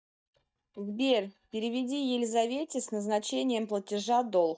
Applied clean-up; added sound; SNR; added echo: neural mask model DeepFilterNet 3.